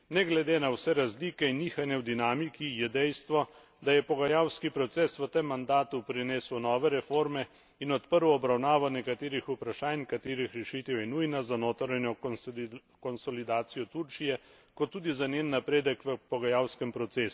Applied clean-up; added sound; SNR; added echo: none; none; none; none.